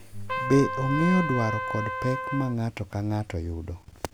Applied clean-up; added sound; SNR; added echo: none; Trumpet; 6 dB; none.